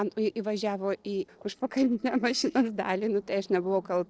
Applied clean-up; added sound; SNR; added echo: neural separator model SepFormer DNS4.